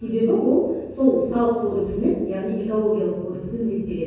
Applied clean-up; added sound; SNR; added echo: none; none; none; reverberation time 1.3 s.